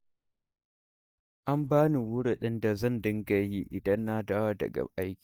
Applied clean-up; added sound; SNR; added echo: neural mask model DeepFilterNet 3.